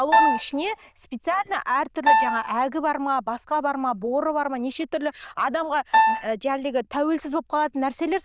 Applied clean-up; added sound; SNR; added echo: neural diffusion model UNIVERSE++.